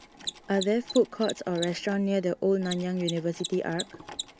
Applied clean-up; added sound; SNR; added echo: none; Mechanisms; 12 dB; none.